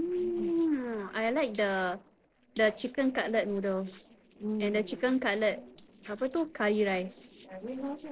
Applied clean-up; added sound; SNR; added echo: neural separator model SepFormer DNS4.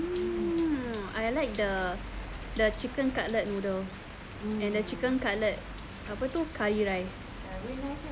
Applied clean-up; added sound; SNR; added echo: none; none; none; none.